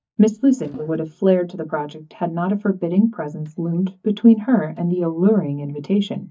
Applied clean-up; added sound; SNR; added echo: neural mask model DeepFilterNet 3.